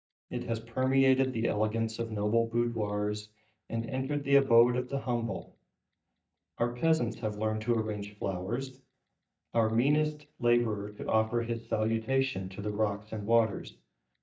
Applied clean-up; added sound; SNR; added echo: neural mask model DeepFilterNet 3.